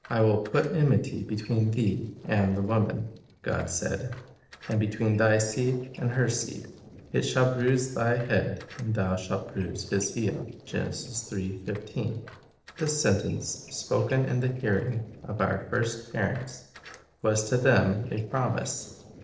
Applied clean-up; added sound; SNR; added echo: neural separator model SepFormer DNS4.